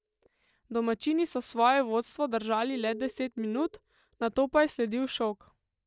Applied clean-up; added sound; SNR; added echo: neural mask model DeepFilterNet 3.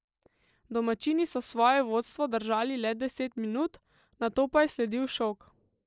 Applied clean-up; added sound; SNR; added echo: neural mask model Resemble Enhance denoiser.